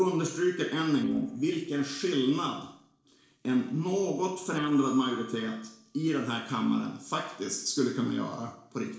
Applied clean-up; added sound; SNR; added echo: neural separator model SepFormer DNS4.